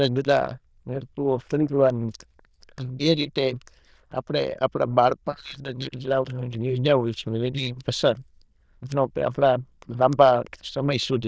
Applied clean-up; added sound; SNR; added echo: neural diffusion model UNIVERSE++.